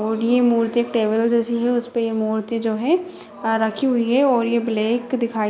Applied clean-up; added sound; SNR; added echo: none; none; none; none.